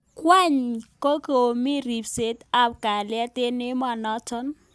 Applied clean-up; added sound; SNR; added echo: none; none; none; none.